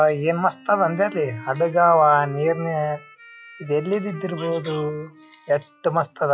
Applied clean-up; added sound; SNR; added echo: classical method log-MMSE.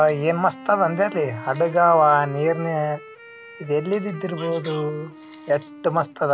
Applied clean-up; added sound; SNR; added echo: none; Wind instrument, woodwind instrument; 17 dB; none.